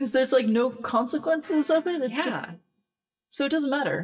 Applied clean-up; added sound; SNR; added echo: neural mask model DeepFilterNet 3.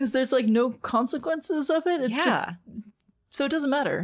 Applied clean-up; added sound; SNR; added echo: none; none; none; none.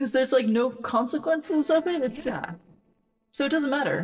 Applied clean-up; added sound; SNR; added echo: neural separator model SepFormer DNS4.